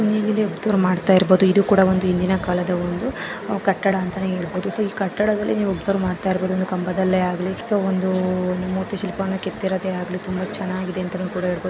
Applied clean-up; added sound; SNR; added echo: none; none; none; none.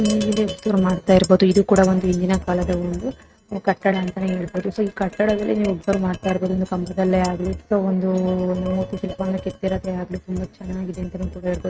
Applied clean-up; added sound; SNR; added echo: neural mask model RNNoise.